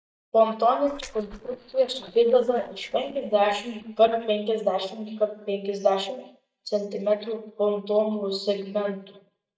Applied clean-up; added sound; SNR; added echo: neural mask model DeepFilterNet 3.